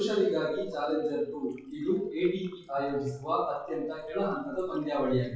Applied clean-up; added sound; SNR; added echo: classical method WPE with log-MMSE.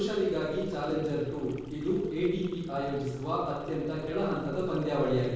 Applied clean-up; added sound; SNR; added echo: none; Stream; 18 dB; reverberation time 1.3 s.